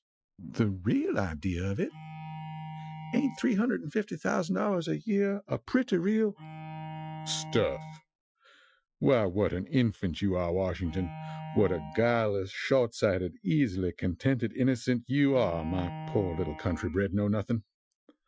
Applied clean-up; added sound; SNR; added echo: classical method Wiener filter.